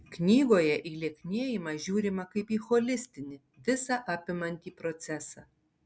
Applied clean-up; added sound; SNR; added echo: none; none; none; none.